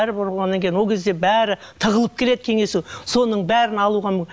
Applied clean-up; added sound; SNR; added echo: none; none; none; none.